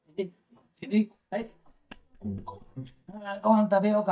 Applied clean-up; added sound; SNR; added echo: neural mask model DeepFilterNet 3.